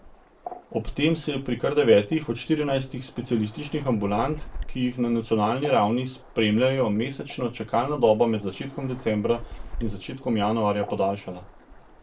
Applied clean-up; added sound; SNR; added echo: none; Waves, surf; 15 dB; reverberation time 0.2 s.